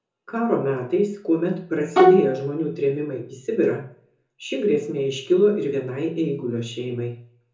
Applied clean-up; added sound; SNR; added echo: none; Bowed string instrument; -5 dB; reverberation time 0.6 s.